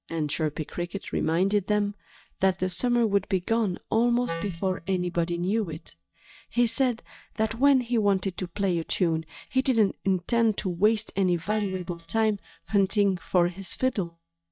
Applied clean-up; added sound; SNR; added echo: neural mask model DeepFilterNet 3.